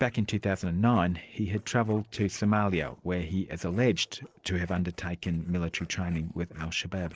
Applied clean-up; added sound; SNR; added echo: neural separator model SepFormer DNS4.